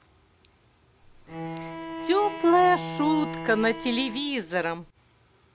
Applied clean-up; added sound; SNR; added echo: none; Bowed string instrument; 9 dB; none.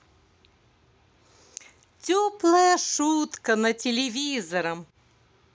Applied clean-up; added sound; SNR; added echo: none; none; none; none.